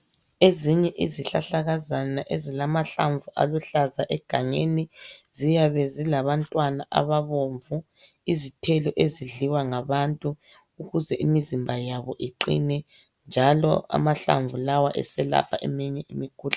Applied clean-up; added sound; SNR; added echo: none; none; none; none.